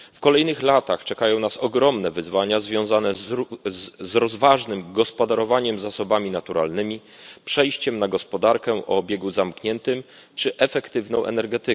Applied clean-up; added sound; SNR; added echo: none; none; none; none.